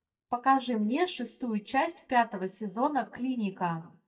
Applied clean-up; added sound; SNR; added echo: neural mask model DeepFilterNet 3.